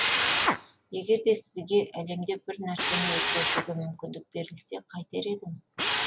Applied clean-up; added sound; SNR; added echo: none; Drill; 0 dB; none.